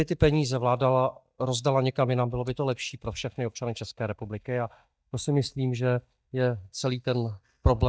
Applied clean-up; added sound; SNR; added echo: neural mask model DeepFilterNet 3.